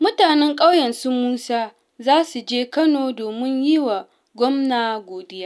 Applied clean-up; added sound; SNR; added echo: none; none; none; none.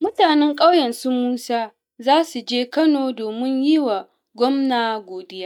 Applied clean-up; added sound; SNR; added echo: neural mask model DeepFilterNet 3.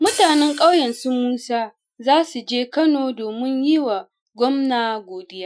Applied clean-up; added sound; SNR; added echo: classical method Wiener filter.